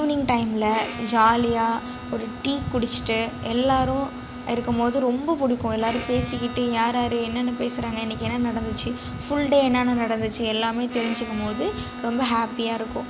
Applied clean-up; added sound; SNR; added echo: none; Bowed string instrument; 15 dB; none.